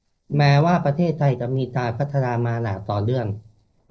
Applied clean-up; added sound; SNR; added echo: neural separator model SepFormer DNS4.